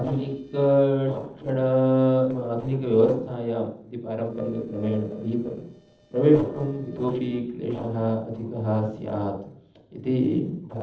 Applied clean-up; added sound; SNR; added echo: neural separator model SepFormer DNS4.